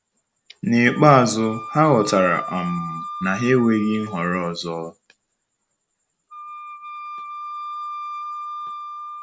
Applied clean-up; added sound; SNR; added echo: none; Wind instrument, woodwind instrument; 12 dB; none.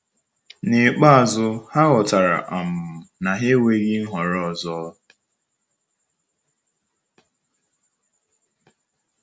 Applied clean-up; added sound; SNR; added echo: none; none; none; none.